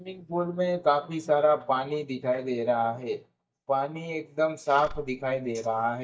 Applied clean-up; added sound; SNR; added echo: neural mask model DeepFilterNet 3.